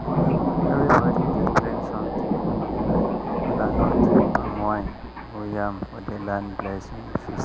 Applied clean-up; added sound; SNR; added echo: none; Thunder; -4 dB; none.